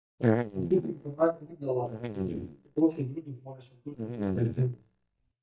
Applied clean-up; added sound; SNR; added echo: neural mask model DeepFilterNet 3.